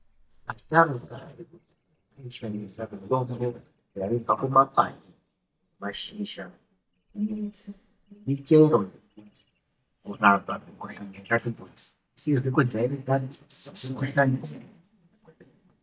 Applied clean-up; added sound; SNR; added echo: neural mask model DeepFilterNet 3.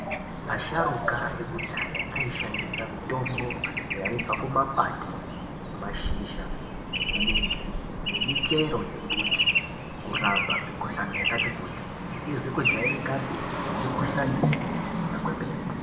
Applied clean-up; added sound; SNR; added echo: none; Traffic noise, roadway noise / Bird; -3 dB; reverberation time 1.4 s.